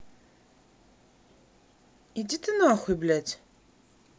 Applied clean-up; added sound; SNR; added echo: none; none; none; none.